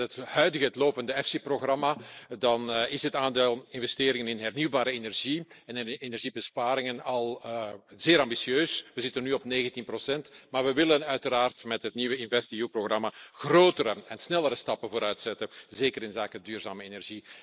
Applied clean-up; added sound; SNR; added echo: neural mask model Resemble Enhance denoiser.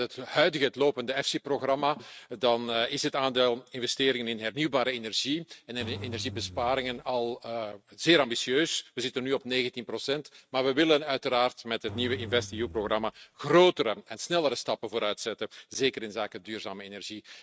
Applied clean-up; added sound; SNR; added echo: neural mask model RNNoise.